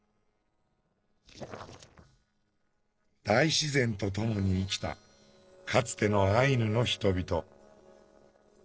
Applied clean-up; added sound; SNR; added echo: neural separator model SepFormer DNS4.